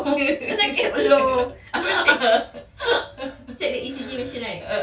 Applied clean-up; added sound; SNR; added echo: none; none; none; reverberation time 0.2 s.